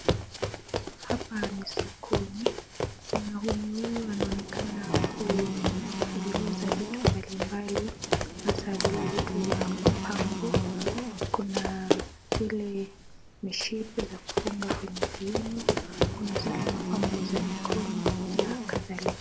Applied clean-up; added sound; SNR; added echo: none; Buzz + Run; -5 dB; none.